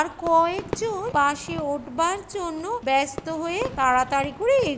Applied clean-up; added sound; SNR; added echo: none; Fireworks; 14 dB; none.